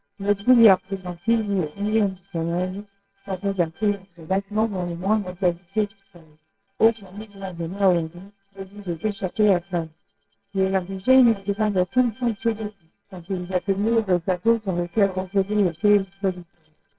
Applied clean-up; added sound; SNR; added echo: neural separator model SepFormer WHAMR!.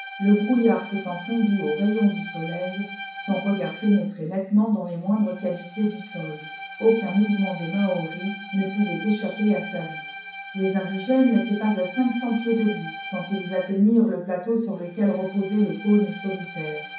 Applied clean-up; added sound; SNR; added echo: none; Bowed string instrument; 14 dB; reverberation time 0.6 s.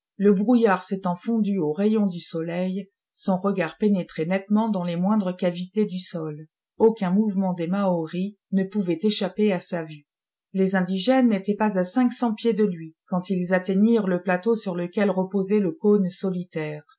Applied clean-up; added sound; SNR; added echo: none; none; none; none.